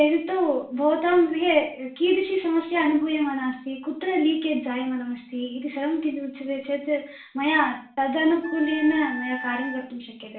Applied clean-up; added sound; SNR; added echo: none; Wind instrument, woodwind instrument; 12 dB; reverberation time 0.4 s.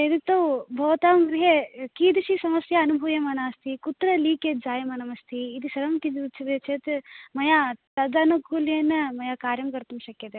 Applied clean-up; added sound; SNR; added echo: none; none; none; none.